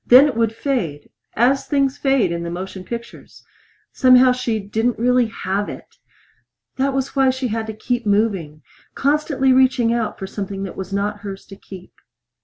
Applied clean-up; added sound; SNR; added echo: none; none; none; none.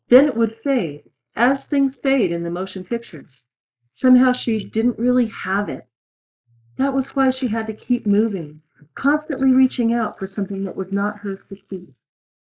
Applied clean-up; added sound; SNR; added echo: neural mask model Resemble Enhance denoiser.